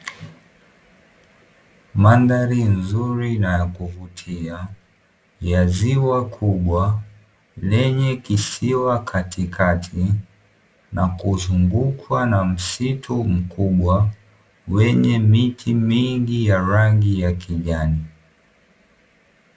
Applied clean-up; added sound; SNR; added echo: none; none; none; none.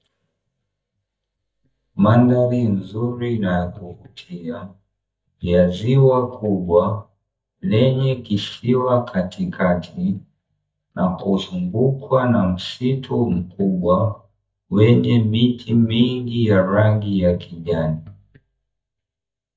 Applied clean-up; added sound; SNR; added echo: neural mask model DeepFilterNet 3.